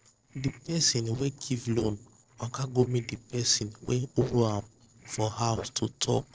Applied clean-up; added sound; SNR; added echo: neural separator model SepFormer DNS4.